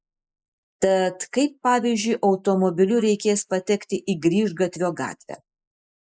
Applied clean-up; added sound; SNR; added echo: neural mask model Resemble Enhance denoiser.